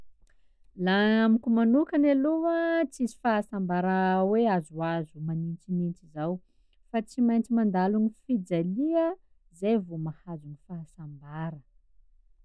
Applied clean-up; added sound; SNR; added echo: none; none; none; none.